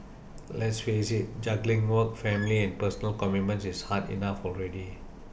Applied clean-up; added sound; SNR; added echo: none; Squeak; 14 dB; none.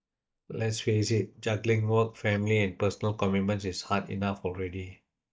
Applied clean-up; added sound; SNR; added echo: neural mask model DeepFilterNet 3.